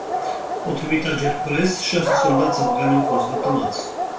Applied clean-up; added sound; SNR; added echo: none; Dog; 0 dB; reverberation time 0.3 s.